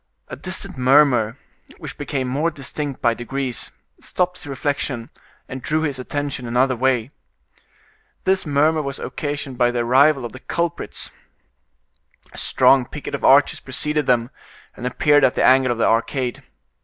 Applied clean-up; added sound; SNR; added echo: none; none; none; none.